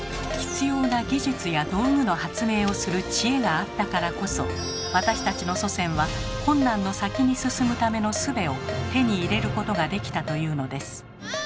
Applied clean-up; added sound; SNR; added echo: none; Keyboard (musical); 15 dB; none.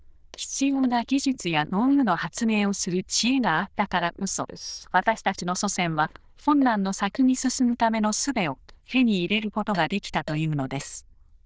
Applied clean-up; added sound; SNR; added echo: neural diffusion model UNIVERSE++.